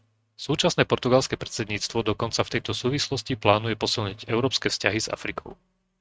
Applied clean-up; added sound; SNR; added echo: neural mask model RNNoise.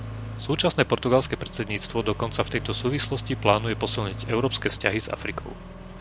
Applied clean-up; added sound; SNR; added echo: none; Accelerating, revving, vroom; 10 dB; none.